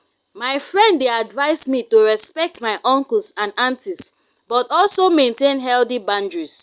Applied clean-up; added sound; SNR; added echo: none; none; none; none.